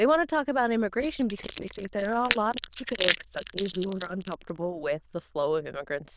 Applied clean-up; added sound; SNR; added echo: neural diffusion model UNIVERSE++.